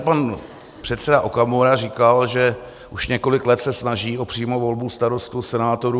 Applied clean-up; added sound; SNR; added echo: none; none; none; none.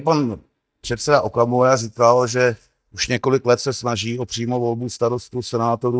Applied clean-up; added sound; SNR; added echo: neural mask model DeepFilterNet 3.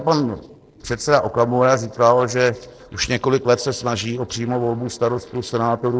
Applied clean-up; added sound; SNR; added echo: neural separator model SepFormer DNS4.